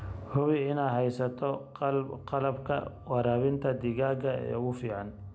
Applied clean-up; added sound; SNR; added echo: none; none; none; none.